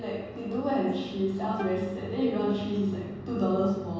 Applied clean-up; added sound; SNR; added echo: none; Plucked string instrument; 16 dB; reverberation time 1.3 s.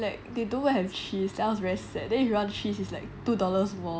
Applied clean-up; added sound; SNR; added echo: none; none; none; none.